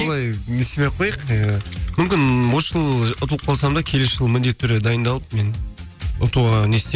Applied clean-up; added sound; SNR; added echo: none; Insect; 18 dB; none.